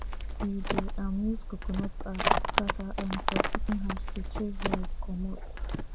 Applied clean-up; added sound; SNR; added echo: none; Livestock, farm animals, working animals; -5 dB; none.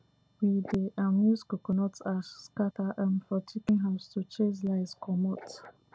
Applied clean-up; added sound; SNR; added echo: none; none; none; none.